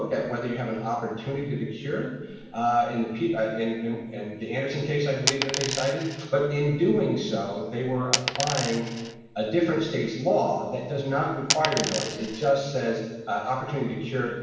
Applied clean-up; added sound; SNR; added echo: none; Coin (dropping); 3 dB; reverberation time 1.1 s.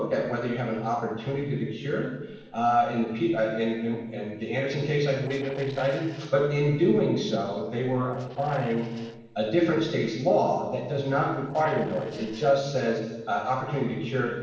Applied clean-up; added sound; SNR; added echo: neural separator model SepFormer DNS4.